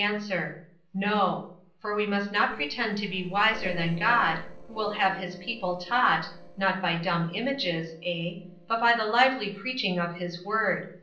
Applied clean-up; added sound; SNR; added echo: neural separator model SepFormer DNS4.